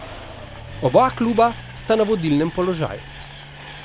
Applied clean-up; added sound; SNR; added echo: none; Train + Walk, footsteps; 14 dB; none.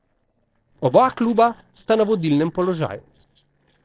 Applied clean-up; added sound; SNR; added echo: neural separator model SepFormer DNS4.